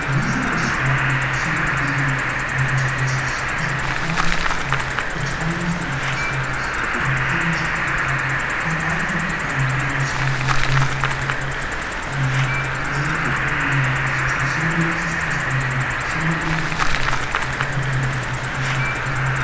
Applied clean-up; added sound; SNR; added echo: none; Cricket; -4 dB; reverberation time 1.0 s.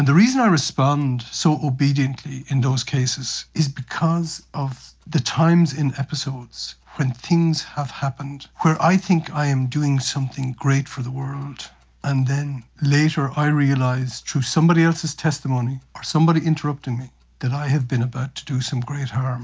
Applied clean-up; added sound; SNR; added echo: none; none; none; none.